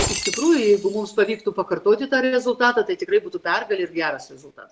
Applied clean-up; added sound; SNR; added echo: none; Shatter; 13 dB; none.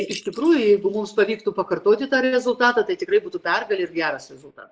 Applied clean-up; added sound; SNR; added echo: neural mask model Resemble Enhance denoiser.